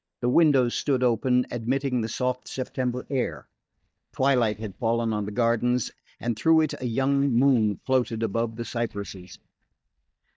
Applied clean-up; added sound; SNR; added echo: neural mask model DeepFilterNet 3.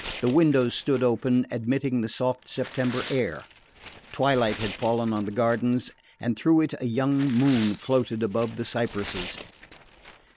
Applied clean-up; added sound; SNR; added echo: none; Tearing; 16 dB; none.